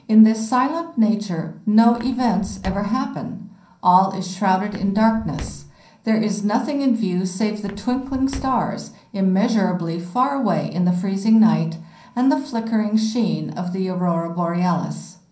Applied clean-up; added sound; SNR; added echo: none; Walk, footsteps; 16 dB; reverberation time 0.6 s.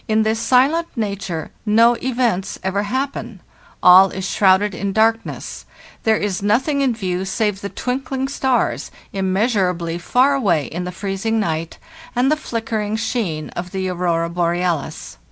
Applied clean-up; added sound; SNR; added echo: none; none; none; none.